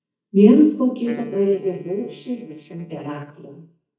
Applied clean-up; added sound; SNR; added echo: neural mask model DeepFilterNet 3.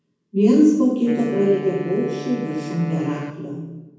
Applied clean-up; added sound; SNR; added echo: none; Wind instrument, woodwind instrument; 14 dB; reverberation time 1.1 s.